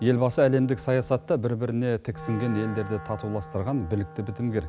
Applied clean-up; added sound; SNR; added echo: none; Wind instrument, woodwind instrument; 17 dB; none.